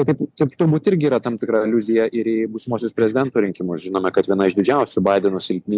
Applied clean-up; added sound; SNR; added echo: none; none; none; none.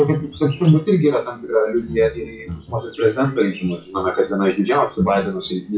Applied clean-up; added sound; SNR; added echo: classical method WPE with log-MMSE.